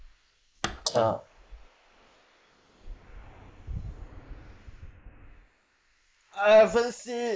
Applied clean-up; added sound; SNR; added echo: neural mask model Resemble Enhance denoiser.